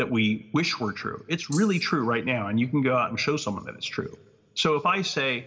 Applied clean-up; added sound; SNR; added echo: none; Rattle (instrument); 15 dB; reverberation time 0.3 s.